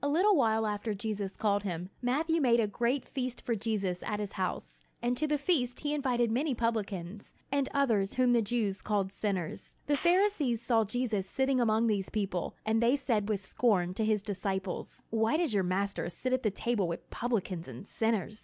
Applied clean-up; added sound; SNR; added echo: none; Clapping; 16 dB; none.